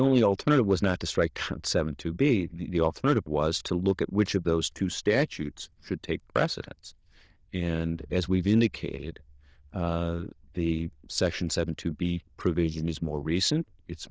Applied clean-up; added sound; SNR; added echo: neural diffusion model UNIVERSE++.